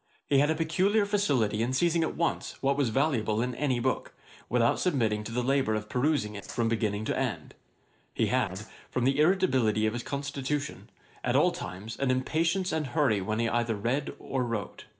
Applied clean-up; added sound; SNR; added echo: neural separator model SepFormer DNS4.